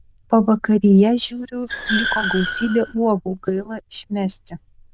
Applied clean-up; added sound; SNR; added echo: neural diffusion model UNIVERSE++.